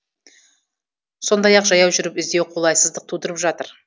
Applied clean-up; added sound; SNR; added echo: none; none; none; none.